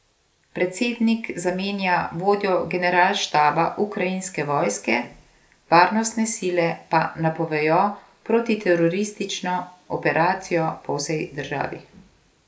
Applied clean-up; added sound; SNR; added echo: none; none; none; none.